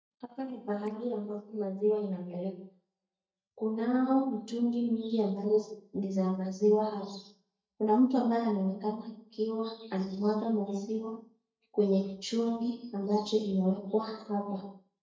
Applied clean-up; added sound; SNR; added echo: neural mask model DeepFilterNet 3.